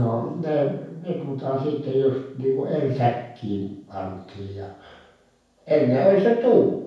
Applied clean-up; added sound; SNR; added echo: none; none; none; reverberation time 0.6 s.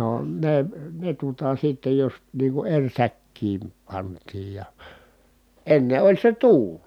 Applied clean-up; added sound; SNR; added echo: none; none; none; none.